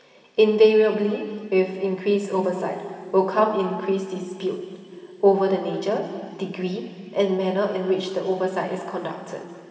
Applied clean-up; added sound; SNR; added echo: none; none; none; reverberation time 2.5 s.